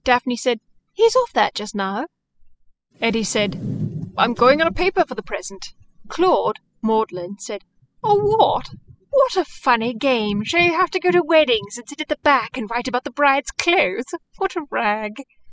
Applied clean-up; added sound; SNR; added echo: classical method spectral subtraction.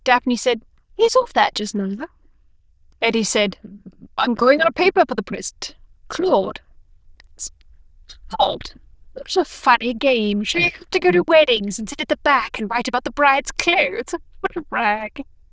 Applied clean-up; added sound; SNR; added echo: neural diffusion model UNIVERSE++.